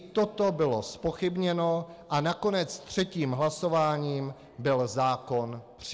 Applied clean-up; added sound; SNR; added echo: none; none; none; none.